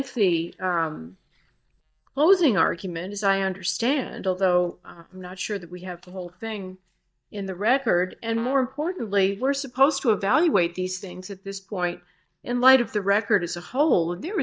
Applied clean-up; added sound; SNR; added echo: neural mask model DeepFilterNet 3.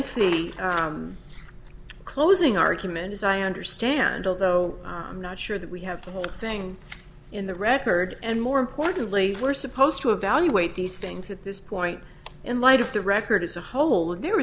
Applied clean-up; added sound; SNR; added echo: none; none; none; none.